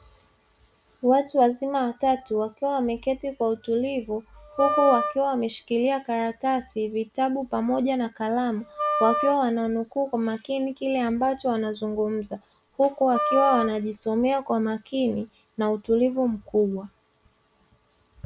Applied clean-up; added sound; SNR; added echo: none; Wind instrument, woodwind instrument; 4 dB; none.